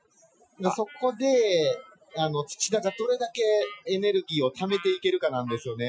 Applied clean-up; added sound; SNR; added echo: classical method Wiener filter.